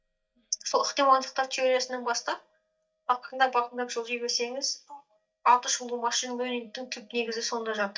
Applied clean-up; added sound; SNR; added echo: neural mask model DeepFilterNet 3.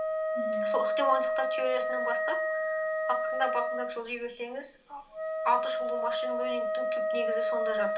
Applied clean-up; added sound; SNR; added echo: none; Wind instrument, woodwind instrument; -3 dB; reverberation time 0.2 s.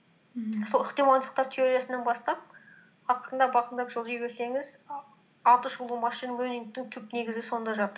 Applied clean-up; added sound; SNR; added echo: none; none; none; none.